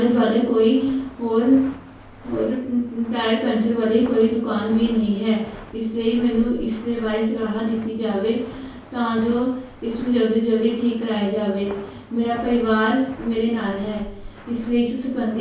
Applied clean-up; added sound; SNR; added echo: none; Walk, footsteps; 19 dB; reverberation time 0.6 s.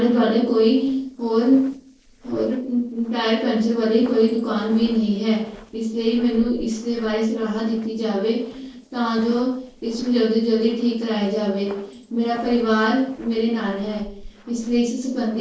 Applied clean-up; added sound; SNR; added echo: neural separator model SepFormer DNS4.